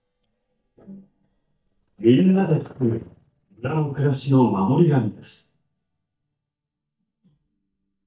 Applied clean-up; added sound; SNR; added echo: neural mask model DeepFilterNet 3.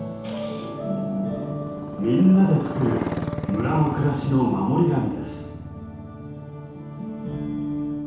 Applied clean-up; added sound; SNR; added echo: none; Motorcycle; 10 dB; reverberation time 1.0 s.